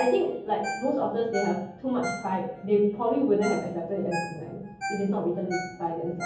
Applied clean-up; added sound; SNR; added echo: none; Ringtone; 11 dB; reverberation time 0.7 s.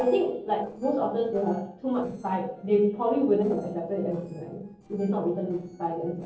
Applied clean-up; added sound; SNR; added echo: neural separator model SepFormer DNS4.